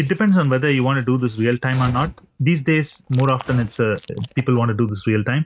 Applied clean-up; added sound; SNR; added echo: neural mask model RNNoise.